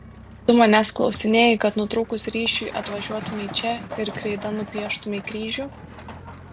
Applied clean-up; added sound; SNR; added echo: none; Truck; 15 dB; none.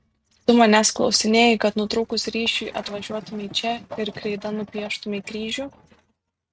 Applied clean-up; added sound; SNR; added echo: neural mask model RNNoise.